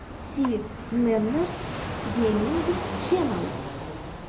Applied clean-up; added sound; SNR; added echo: none; Fixed-wing aircraft, airplane; 5 dB; none.